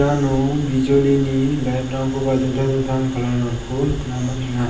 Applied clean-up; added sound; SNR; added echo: none; Mechanisms; 12 dB; reverberation time 0.6 s.